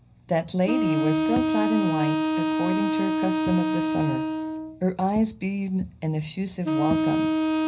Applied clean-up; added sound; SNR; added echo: none; Wind instrument, woodwind instrument; -1 dB; reverberation time 0.4 s.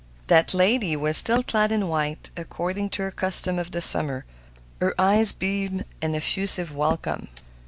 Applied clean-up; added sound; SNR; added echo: none; none; none; none.